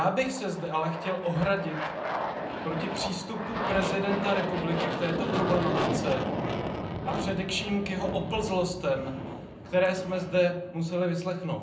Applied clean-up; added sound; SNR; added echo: none; Aircraft; 3 dB; reverberation time 0.6 s.